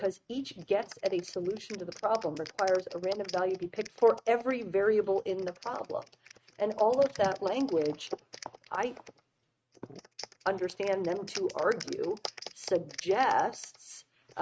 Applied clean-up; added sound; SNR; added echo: neural mask model RNNoise.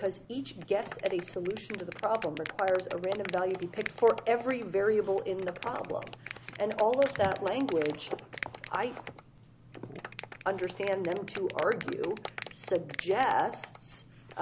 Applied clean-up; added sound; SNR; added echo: none; Clapping; 8 dB; none.